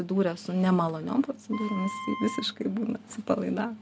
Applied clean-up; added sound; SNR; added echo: none; Wind instrument, woodwind instrument; 12 dB; none.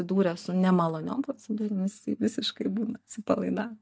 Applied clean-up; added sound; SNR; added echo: neural mask model DeepFilterNet 3.